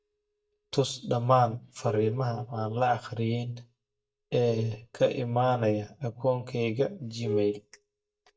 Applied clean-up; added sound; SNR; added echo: neural mask model DeepFilterNet 3.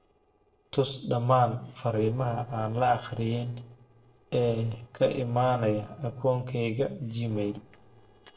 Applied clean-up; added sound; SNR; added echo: neural separator model SepFormer DNS4.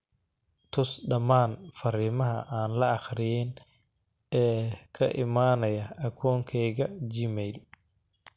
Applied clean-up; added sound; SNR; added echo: none; none; none; none.